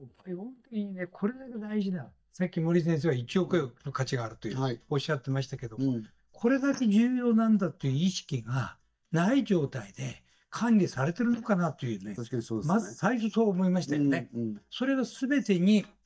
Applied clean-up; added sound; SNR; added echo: neural mask model DeepFilterNet 3.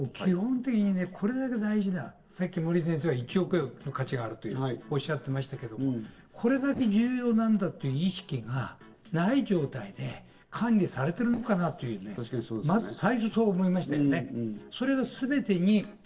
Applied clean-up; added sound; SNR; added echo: neural separator model SepFormer DNS4.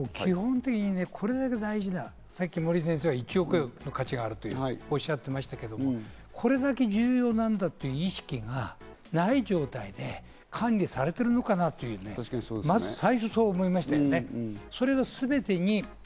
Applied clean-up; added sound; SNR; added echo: none; none; none; none.